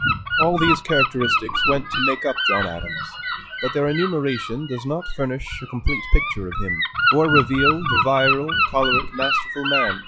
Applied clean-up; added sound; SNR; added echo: classical method log-MMSE.